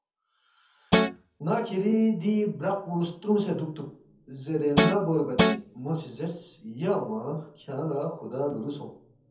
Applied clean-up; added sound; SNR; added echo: none; Guitar; -5 dB; reverberation time 0.7 s.